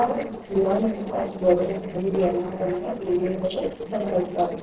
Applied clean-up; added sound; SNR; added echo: neural separator model SepFormer DNS4.